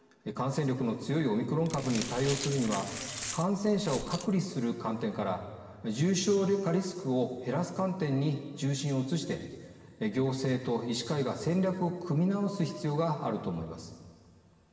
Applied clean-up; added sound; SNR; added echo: none; Glass; 10 dB; reverberation time 2.1 s.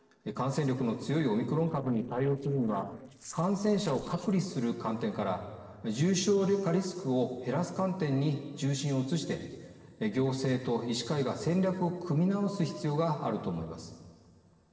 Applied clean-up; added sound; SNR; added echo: neural separator model SepFormer DNS4.